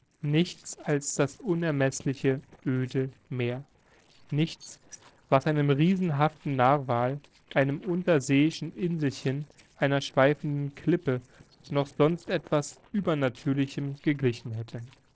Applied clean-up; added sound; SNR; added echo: neural separator model SepFormer DNS4.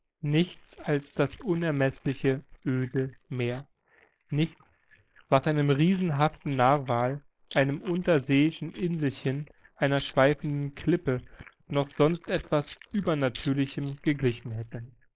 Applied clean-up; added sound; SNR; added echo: neural mask model Resemble Enhance denoiser.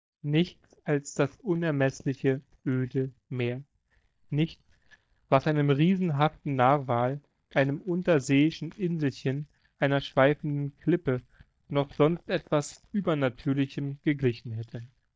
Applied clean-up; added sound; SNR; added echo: neural mask model DeepFilterNet 3.